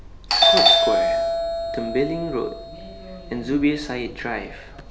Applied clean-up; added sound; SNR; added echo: none; Doorbell; -5 dB; none.